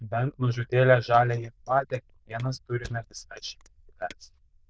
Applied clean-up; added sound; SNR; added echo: neural diffusion model UNIVERSE++.